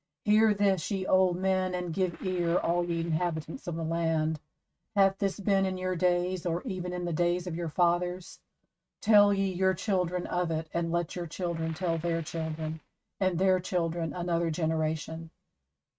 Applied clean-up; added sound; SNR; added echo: neural mask model RNNoise.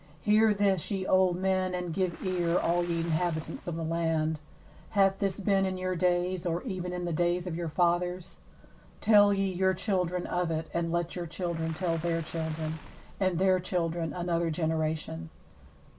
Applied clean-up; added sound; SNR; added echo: none; Waves, surf; 20 dB; none.